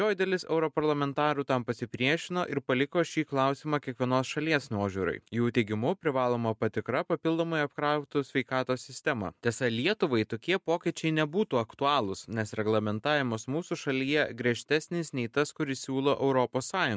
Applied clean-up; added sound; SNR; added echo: none; none; none; none.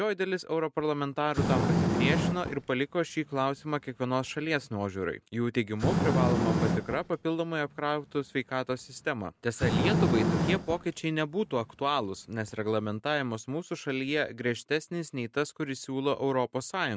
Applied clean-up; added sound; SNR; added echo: none; Fire; 1 dB; none.